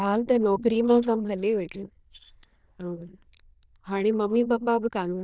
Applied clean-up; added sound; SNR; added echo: neural diffusion model UNIVERSE++.